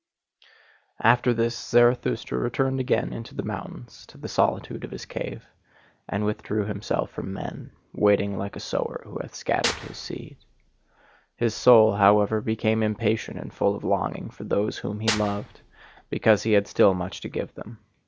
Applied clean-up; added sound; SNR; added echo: none; Clapping / Drum kit; 11 dB; none.